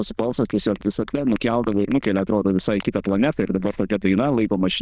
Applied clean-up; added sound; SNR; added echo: neural diffusion model UNIVERSE++.